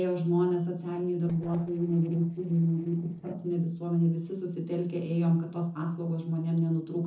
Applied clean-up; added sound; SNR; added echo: neural separator model SepFormer DNS4.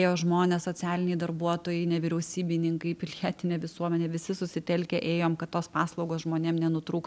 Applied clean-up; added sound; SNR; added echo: none; none; none; none.